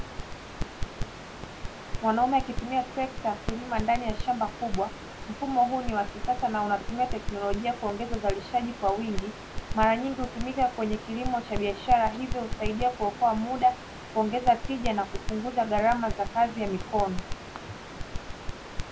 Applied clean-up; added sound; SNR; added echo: none; Crackle; 6 dB; none.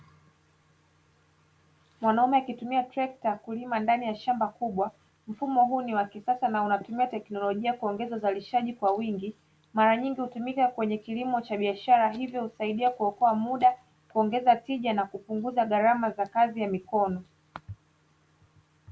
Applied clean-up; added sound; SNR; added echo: none; none; none; none.